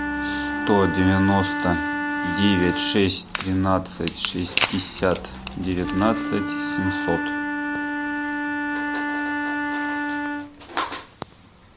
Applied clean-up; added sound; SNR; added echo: none; Wood + Wind instrument, woodwind instrument; 2 dB; none.